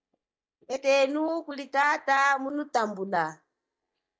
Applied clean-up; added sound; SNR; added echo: neural mask model DeepFilterNet 3.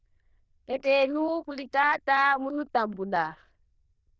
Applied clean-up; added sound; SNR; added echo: neural diffusion model UNIVERSE++.